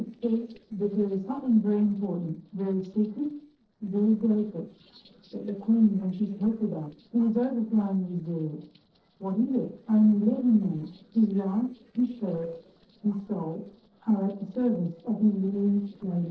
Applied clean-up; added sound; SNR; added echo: neural separator model SepFormer DNS4.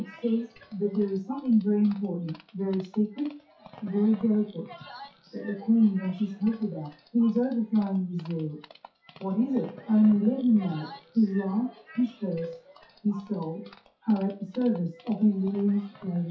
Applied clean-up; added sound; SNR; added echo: classical method WPE with log-MMSE.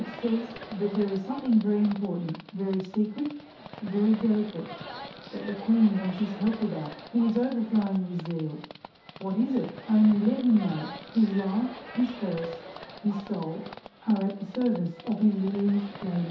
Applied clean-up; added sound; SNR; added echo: none; Livestock, farm animals, working animals; 16 dB; reverberation time 0.5 s.